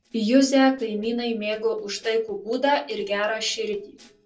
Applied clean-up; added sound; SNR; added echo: neural separator model SepFormer DNS4.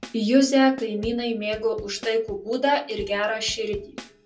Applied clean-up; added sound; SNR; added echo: none; Drum kit; 19 dB; reverberation time 0.2 s.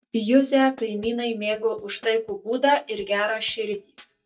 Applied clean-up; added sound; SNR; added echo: neural mask model DeepFilterNet 3.